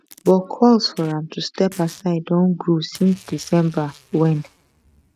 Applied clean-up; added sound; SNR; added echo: neural mask model RNNoise.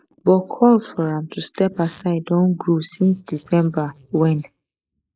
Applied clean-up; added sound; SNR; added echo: neural mask model Resemble Enhance denoiser.